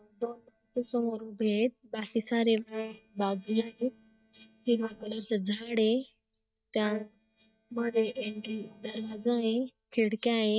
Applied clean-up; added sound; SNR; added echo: neural mask model DeepFilterNet 3.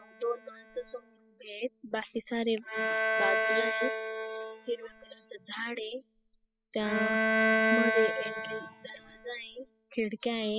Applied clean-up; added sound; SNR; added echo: classical method spectral subtraction.